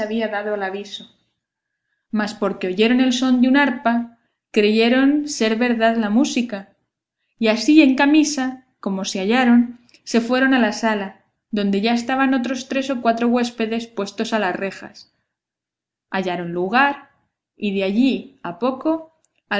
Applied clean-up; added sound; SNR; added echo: none; none; none; none.